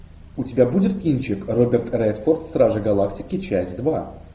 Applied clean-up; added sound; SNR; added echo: none; none; none; none.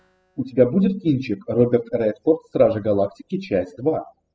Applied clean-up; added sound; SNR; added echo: classical method spectral subtraction.